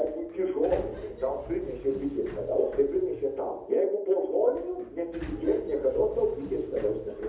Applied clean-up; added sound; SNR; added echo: none; Sliding door; 16 dB; reverberation time 0.7 s.